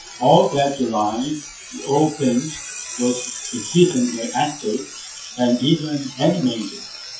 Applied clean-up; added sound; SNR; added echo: classical method WPE with log-MMSE.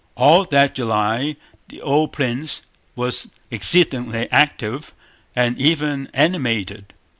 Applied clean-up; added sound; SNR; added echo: none; none; none; none.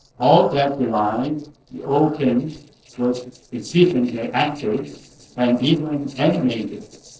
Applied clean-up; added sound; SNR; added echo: neural separator model SepFormer DNS4.